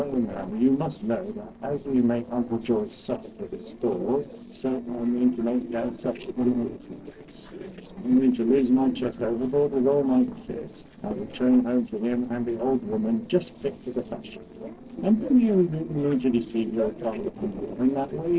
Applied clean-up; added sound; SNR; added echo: neural separator model SepFormer DNS4.